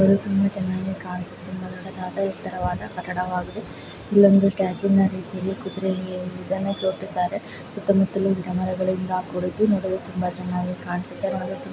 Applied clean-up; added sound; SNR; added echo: none; none; none; none.